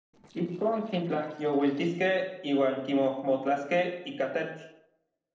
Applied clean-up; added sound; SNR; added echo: neural separator model SepFormer DNS4.